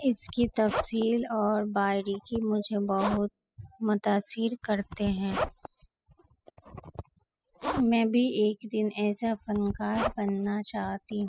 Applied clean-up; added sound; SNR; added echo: classical method spectral subtraction.